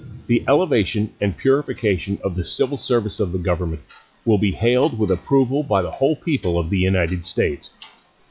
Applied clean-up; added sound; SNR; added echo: classical method log-MMSE.